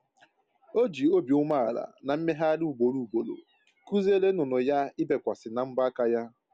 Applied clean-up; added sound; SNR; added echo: none; none; none; none.